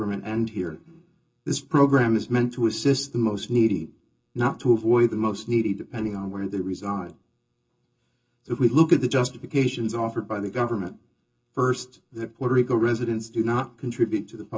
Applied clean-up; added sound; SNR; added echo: none; none; none; reverberation time 0.2 s.